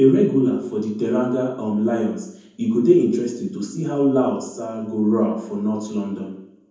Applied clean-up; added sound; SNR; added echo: none; none; none; reverberation time 0.9 s.